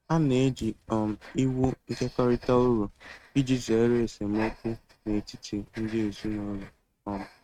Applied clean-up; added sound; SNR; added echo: neural mask model RNNoise.